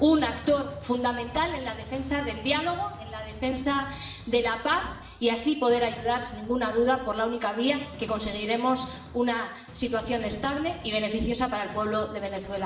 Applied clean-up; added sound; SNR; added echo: none; Drum; 16 dB; reverberation time 0.8 s.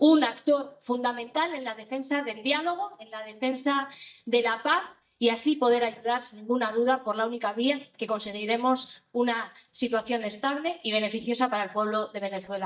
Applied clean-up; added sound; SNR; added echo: neural mask model DeepFilterNet 3.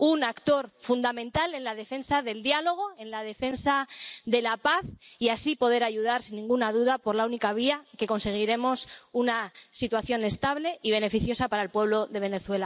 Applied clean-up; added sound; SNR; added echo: none; none; none; none.